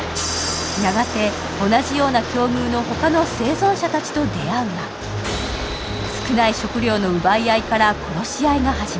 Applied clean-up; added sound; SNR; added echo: none; Rain; 9 dB; none.